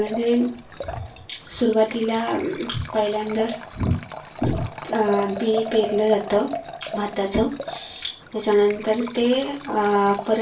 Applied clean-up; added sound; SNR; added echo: none; Liquid; 12 dB; reverberation time 0.3 s.